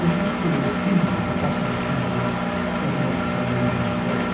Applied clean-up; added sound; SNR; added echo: none; Engine; -2 dB; reverberation time 0.6 s.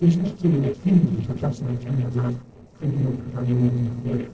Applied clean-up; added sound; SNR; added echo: neural separator model SepFormer DNS4.